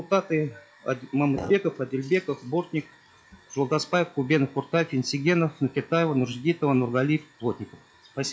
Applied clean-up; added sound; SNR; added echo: classical method log-MMSE.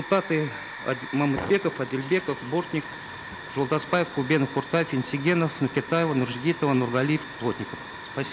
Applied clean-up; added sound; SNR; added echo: none; Hiss / Fire; 12 dB; none.